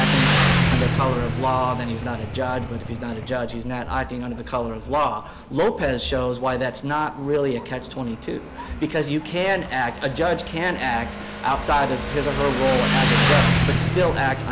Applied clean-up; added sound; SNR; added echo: none; Motorcycle; 1 dB; none.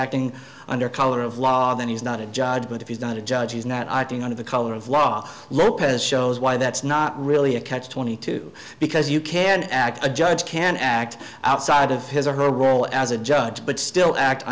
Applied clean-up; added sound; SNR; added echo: none; none; none; none.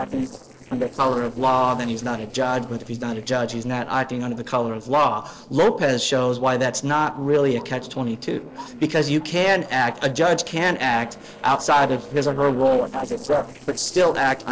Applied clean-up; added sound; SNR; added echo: neural separator model SepFormer DNS4.